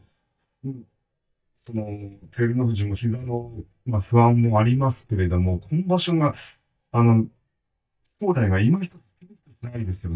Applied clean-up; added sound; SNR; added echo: neural mask model DeepFilterNet 3.